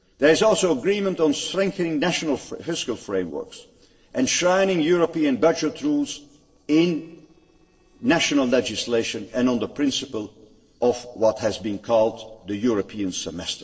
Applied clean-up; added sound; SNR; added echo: neural separator model SepFormer DNS4.